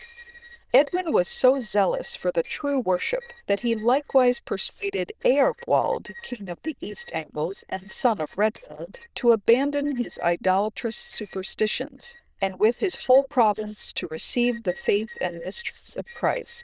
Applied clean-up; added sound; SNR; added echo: neural diffusion model UNIVERSE++.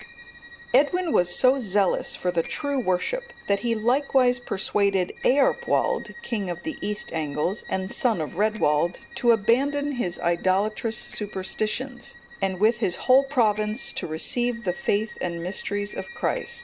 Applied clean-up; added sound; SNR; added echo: none; Bowed string instrument + Bicycle bell; 19 dB; none.